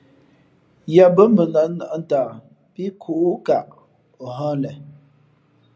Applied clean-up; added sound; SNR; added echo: none; none; none; none.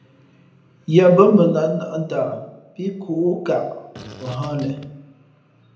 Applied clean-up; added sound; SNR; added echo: none; Fart; 18 dB; reverberation time 0.8 s.